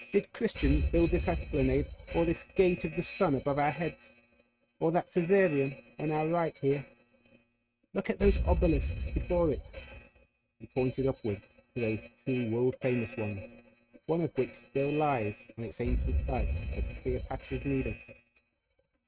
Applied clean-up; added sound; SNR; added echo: neural mask model RNNoise.